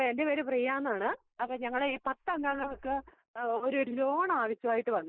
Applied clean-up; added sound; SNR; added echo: neural mask model Resemble Enhance denoiser.